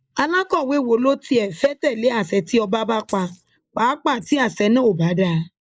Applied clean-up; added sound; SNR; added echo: neural mask model Resemble Enhance denoiser.